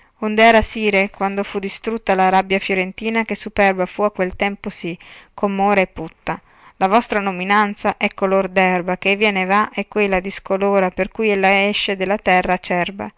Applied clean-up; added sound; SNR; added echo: none; none; none; none.